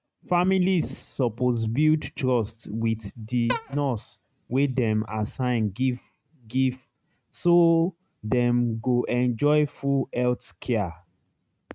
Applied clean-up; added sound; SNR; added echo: neural mask model RNNoise.